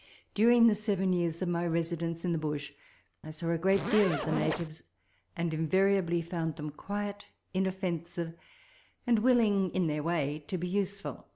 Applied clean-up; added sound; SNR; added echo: none; Zipper (clothing); 4 dB; none.